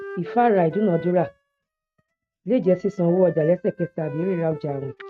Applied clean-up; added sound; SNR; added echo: neural mask model RNNoise.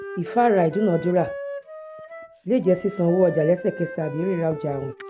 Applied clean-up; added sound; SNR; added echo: none; Wind instrument, woodwind instrument; 13 dB; none.